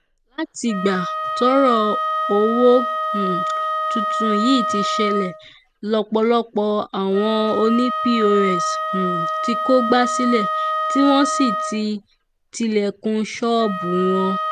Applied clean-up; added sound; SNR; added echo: none; Wind instrument, woodwind instrument; 4 dB; none.